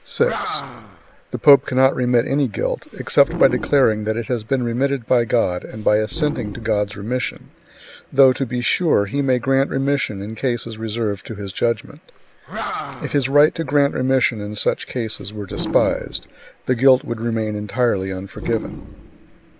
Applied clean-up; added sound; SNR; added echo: none; Animal; 15 dB; none.